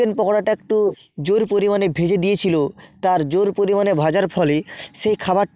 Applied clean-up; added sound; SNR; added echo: neural mask model Resemble Enhance denoiser.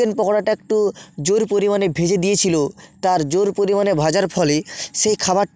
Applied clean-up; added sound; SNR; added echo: none; none; none; none.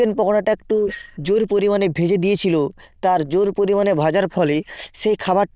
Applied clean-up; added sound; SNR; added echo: neural diffusion model UNIVERSE++.